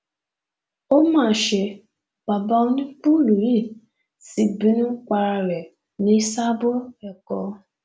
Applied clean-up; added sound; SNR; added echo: none; none; none; none.